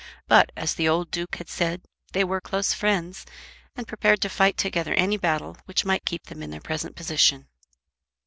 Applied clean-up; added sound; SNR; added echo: none; none; none; none.